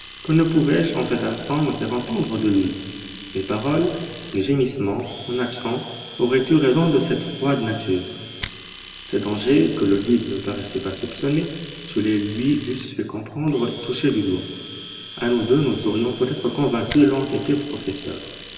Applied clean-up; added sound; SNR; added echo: none; Domestic sounds, home sounds; 16 dB; reverberation time 2.0 s.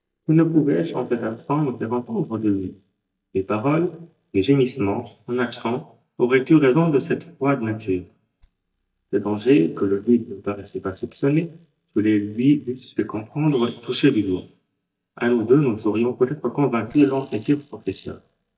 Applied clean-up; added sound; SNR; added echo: neural mask model DeepFilterNet 3.